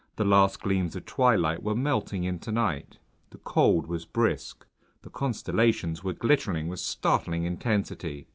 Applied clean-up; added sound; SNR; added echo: none; none; none; none.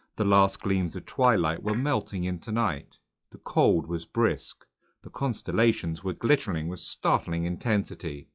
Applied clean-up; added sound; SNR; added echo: classical method log-MMSE.